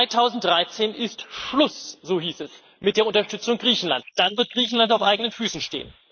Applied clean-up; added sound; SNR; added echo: neural mask model Resemble Enhance denoiser.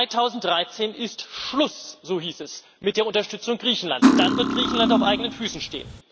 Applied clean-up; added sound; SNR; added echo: none; Cutlery, silverware; -4 dB; none.